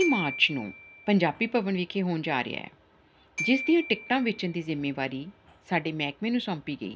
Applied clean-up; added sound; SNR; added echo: none; Glockenspiel; 12 dB; none.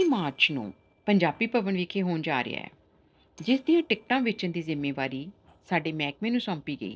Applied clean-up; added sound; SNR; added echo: neural separator model SepFormer DNS4.